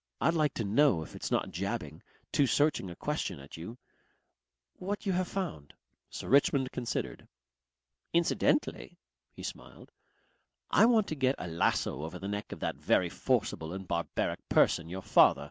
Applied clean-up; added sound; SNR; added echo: none; none; none; none.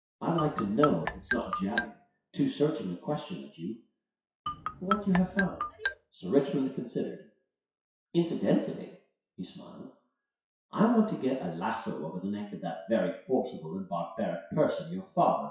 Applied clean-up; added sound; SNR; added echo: classical method WPE with log-MMSE.